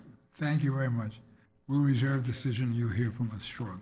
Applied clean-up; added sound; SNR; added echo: neural separator model SepFormer DNS4.